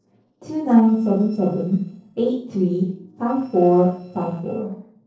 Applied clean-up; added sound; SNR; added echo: neural separator model SepFormer DNS4.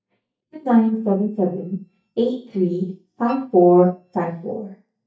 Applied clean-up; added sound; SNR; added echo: neural mask model DeepFilterNet 3.